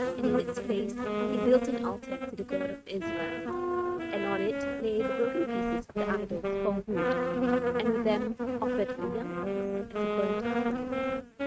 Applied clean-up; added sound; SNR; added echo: neural mask model RNNoise.